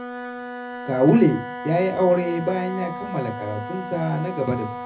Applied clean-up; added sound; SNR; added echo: none; Wind instrument, woodwind instrument; 10 dB; reverberation time 0.4 s.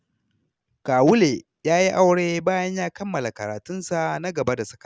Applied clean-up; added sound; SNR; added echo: none; none; none; none.